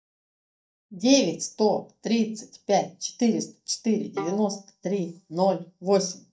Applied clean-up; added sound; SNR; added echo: neural mask model DeepFilterNet 3.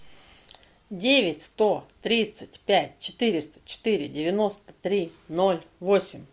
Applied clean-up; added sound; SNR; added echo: none; none; none; none.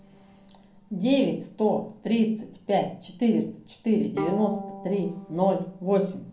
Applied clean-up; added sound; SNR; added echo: none; Bowed string instrument; 15 dB; reverberation time 0.5 s.